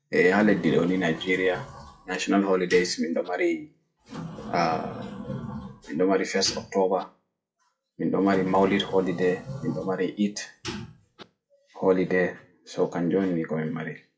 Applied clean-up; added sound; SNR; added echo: classical method WPE with log-MMSE.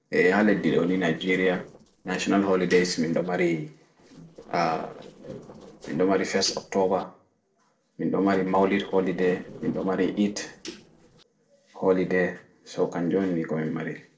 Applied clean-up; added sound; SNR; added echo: neural separator model SepFormer DNS4.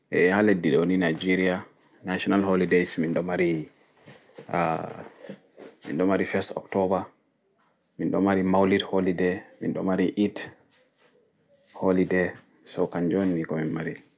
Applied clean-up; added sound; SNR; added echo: none; none; none; none.